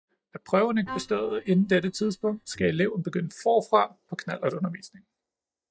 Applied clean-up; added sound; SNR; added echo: neural mask model DeepFilterNet 3.